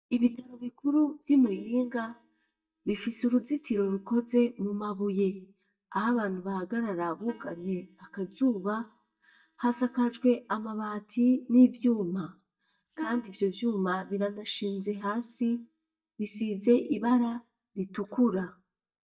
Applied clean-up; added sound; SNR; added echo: neural mask model DeepFilterNet 3.